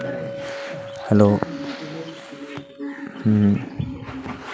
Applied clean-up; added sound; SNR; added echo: none; Chink, clink; 14 dB; none.